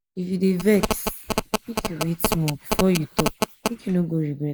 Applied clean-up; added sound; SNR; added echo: neural mask model Resemble Enhance denoiser.